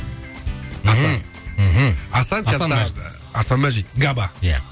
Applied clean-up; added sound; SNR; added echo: none; none; none; none.